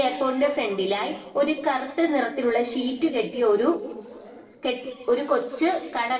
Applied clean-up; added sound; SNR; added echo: neural separator model SepFormer DNS4.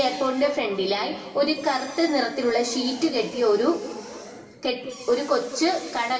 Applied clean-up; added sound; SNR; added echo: none; Drill; 19 dB; reverberation time 2.3 s.